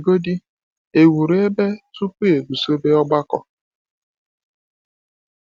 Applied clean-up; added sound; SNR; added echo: none; none; none; none.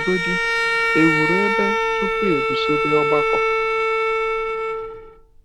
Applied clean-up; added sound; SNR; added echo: none; Bowed string instrument; -5 dB; none.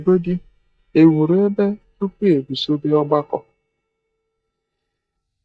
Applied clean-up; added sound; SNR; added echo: neural mask model DeepFilterNet 3.